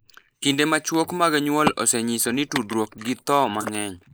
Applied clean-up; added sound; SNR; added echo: neural mask model Resemble Enhance denoiser.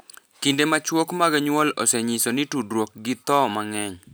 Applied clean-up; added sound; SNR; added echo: none; none; none; none.